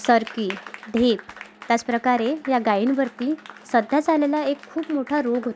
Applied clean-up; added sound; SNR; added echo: none; Applause; 19 dB; none.